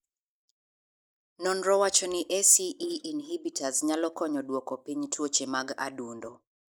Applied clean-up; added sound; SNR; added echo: neural mask model Resemble Enhance denoiser.